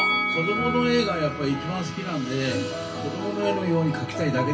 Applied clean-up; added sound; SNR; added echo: none; Bell; 7 dB; reverberation time 0.2 s.